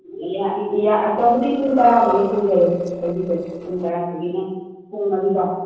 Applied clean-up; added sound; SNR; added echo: neural separator model SepFormer DNS4.